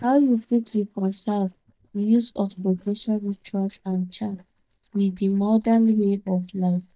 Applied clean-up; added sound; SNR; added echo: neural mask model DeepFilterNet 3.